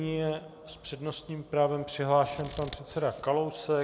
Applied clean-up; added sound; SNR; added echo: none; Scissors; 14 dB; none.